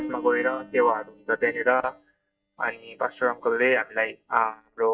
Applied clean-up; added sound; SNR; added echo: neural mask model DeepFilterNet 3.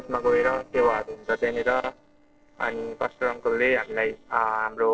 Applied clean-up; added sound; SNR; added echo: neural separator model SepFormer DNS4.